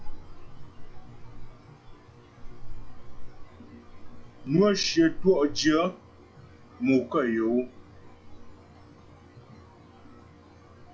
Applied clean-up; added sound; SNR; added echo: classical method log-MMSE.